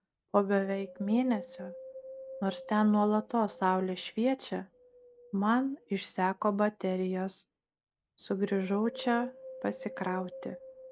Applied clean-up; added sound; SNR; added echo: none; Wind; 17 dB; none.